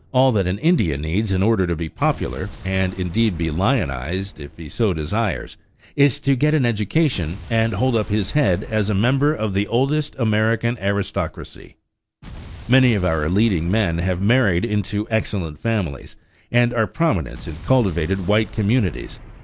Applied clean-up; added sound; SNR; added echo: none; Explosion; 19 dB; none.